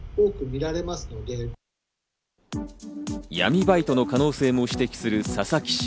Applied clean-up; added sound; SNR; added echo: none; Walk, footsteps; 19 dB; none.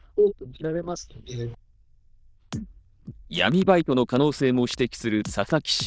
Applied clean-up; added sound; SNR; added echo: neural diffusion model UNIVERSE++.